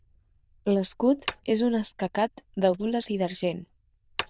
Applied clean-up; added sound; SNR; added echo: neural diffusion model UNIVERSE++.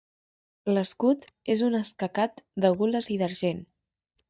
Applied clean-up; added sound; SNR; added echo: neural mask model DeepFilterNet 3.